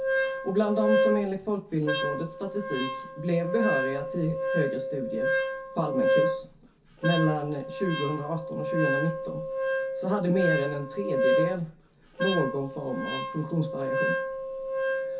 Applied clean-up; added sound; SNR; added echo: none; Wind instrument, woodwind instrument; -1 dB; reverberation time 0.3 s.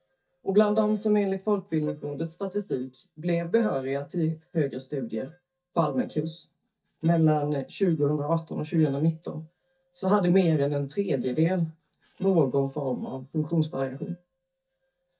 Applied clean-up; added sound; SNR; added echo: neural mask model DeepFilterNet 3.